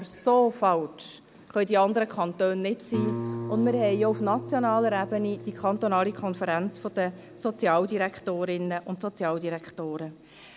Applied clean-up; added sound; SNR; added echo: none; Guitar; 13 dB; none.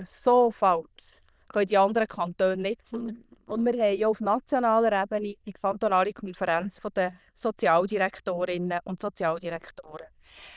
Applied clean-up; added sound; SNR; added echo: neural diffusion model UNIVERSE++.